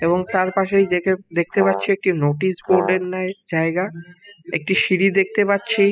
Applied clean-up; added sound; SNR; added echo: classical method spectral subtraction.